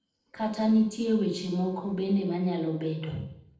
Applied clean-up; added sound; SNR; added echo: neural separator model SepFormer DNS4.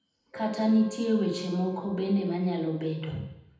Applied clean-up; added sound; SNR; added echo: none; Wind instrument, woodwind instrument; 17 dB; reverberation time 0.8 s.